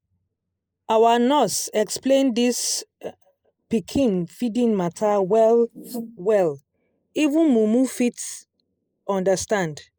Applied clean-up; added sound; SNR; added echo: neural mask model Resemble Enhance denoiser.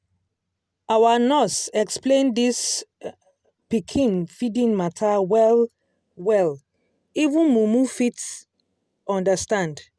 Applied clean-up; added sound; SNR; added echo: none; none; none; none.